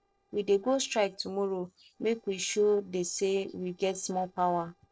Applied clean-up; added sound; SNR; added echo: neural separator model SepFormer DNS4.